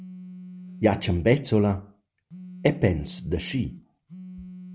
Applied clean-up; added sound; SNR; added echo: none; Telephone; 16 dB; none.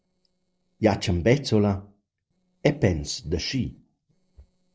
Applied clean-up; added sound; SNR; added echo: neural separator model SepFormer DNS4.